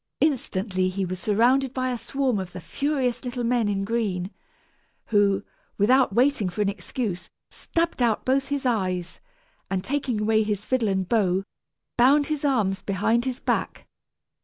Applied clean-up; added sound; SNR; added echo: none; none; none; none.